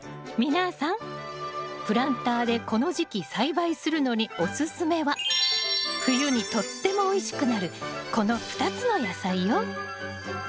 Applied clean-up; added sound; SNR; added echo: none; none; none; none.